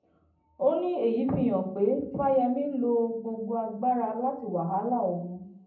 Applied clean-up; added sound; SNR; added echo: none; none; none; reverberation time 0.6 s.